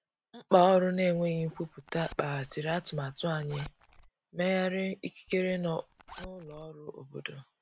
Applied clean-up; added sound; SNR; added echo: none; Zipper (clothing); 19 dB; none.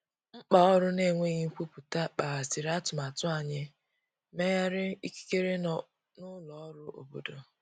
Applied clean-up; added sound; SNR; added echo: none; none; none; none.